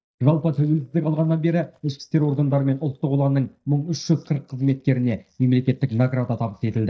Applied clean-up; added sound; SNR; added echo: neural mask model DeepFilterNet 3.